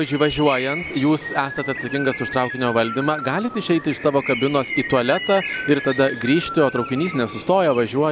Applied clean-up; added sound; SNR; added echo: none; Keyboard (musical) + Bird; 10 dB; none.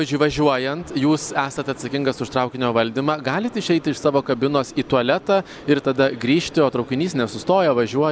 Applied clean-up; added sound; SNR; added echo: none; none; none; none.